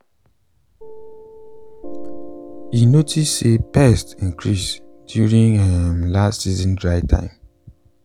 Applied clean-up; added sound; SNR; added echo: none; Piano; 17 dB; none.